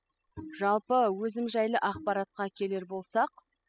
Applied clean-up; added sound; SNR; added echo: classical method spectral subtraction.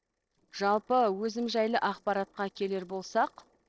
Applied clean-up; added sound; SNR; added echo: neural separator model SepFormer DNS4.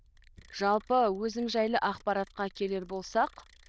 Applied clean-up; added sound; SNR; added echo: neural diffusion model UNIVERSE++.